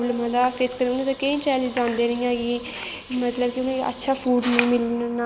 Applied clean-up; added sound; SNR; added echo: none; Water tap, faucet / Liquid + Drill; 18 dB; none.